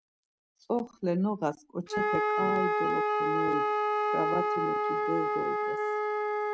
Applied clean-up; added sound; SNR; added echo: neural mask model RNNoise.